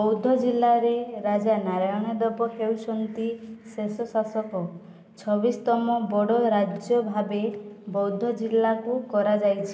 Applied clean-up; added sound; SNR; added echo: none; none; none; none.